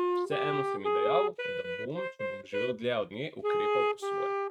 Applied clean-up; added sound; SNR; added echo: neural mask model RNNoise.